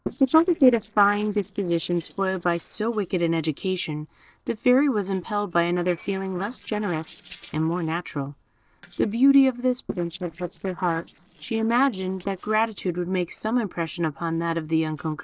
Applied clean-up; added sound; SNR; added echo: neural separator model SepFormer DNS4.